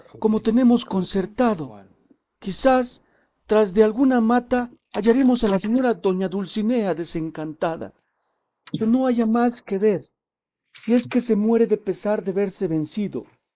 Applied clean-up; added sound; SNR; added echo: neural mask model Resemble Enhance denoiser.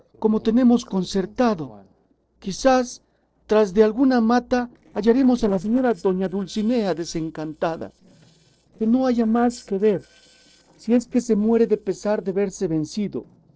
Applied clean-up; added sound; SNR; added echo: neural separator model SepFormer DNS4.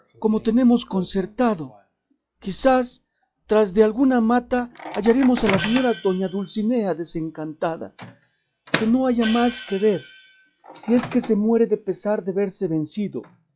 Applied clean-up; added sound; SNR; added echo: classical method log-MMSE.